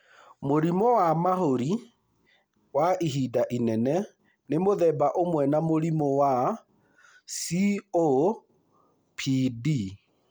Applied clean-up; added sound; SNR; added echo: none; none; none; none.